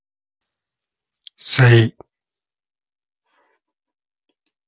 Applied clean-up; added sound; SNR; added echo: none; none; none; none.